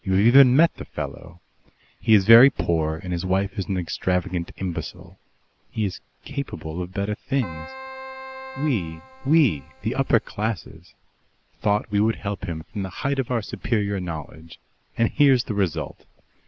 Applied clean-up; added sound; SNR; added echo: none; Keyboard (musical); 15 dB; none.